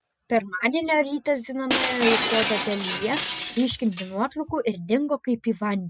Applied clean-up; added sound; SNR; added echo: none; Shatter; 2 dB; none.